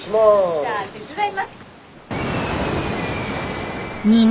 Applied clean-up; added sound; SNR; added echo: none; none; none; none.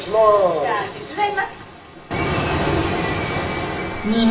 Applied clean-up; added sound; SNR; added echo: none; none; none; reverberation time 0.6 s.